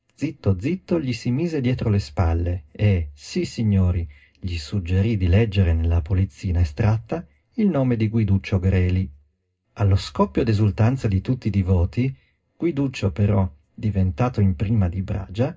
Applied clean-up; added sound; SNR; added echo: none; none; none; reverberation time 0.2 s.